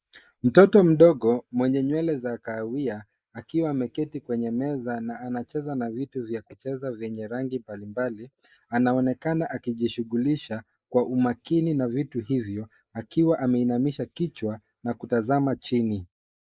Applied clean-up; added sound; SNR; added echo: neural mask model Resemble Enhance denoiser.